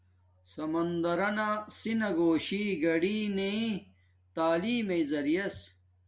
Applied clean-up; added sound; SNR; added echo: none; none; none; none.